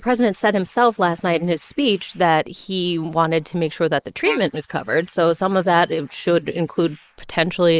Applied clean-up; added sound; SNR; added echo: neural mask model Resemble Enhance denoiser.